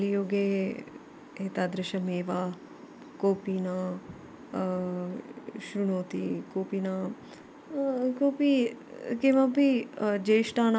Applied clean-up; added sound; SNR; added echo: none; none; none; none.